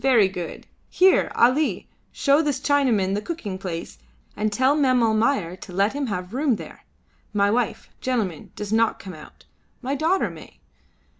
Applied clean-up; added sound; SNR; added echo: none; none; none; none.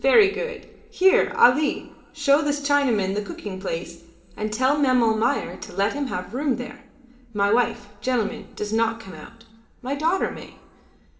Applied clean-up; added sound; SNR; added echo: none; none; none; reverberation time 1.8 s.